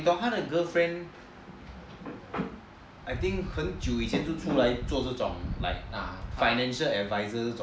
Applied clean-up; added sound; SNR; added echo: none; none; none; none.